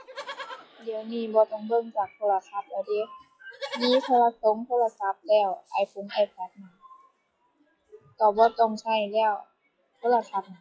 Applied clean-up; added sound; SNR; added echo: classical method log-MMSE.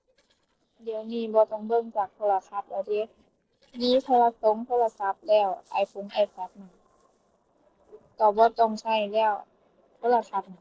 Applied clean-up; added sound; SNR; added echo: neural separator model SepFormer DNS4.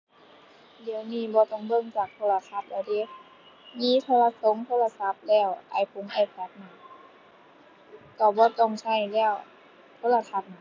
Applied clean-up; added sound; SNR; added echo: none; none; none; none.